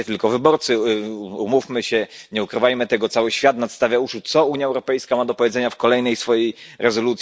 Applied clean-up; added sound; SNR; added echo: none; none; none; none.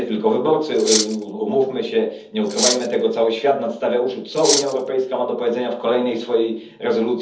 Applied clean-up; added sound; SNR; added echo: none; Cutlery, silverware; 3 dB; reverberation time 0.7 s.